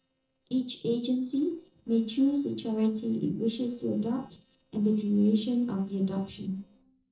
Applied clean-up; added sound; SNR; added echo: neural separator model SepFormer DNS4.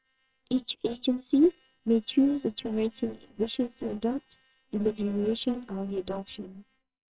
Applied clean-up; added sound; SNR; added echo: neural separator model SepFormer WHAMR!.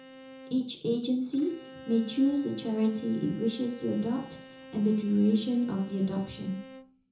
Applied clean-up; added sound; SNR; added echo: none; Bowed string instrument; 19 dB; reverberation time 0.7 s.